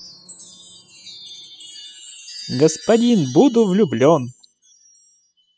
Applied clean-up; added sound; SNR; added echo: classical method spectral subtraction.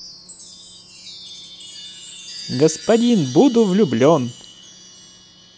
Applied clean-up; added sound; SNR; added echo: none; Chime; 17 dB; none.